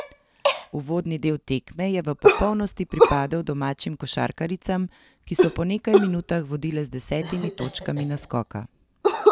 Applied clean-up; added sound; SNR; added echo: none; Cough; -1 dB; none.